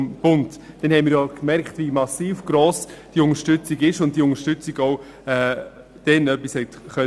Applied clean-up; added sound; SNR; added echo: none; none; none; none.